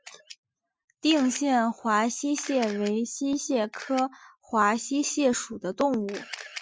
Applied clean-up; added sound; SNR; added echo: classical method Wiener filter.